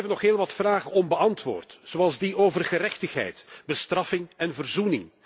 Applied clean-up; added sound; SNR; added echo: none; none; none; none.